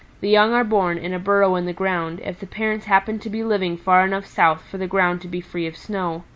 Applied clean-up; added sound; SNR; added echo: none; none; none; none.